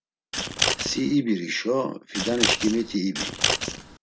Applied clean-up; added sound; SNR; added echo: none; Scissors; 0 dB; none.